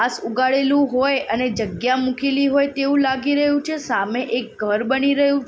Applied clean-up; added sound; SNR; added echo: none; none; none; none.